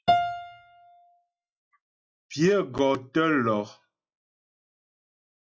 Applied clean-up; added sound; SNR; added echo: classical method log-MMSE.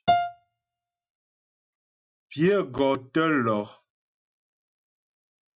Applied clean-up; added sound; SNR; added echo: neural mask model RNNoise.